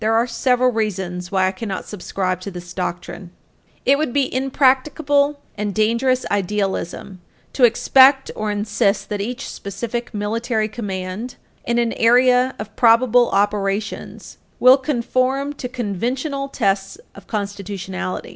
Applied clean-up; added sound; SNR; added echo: none; none; none; none.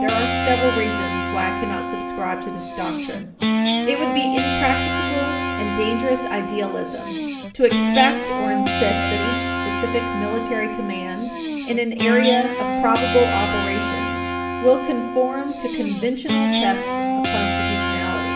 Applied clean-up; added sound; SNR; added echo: none; Guitar; -1 dB; reverberation time 0.9 s.